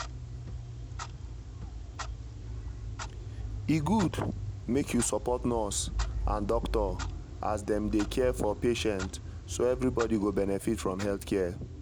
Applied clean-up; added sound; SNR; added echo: none; Clock; 5 dB; none.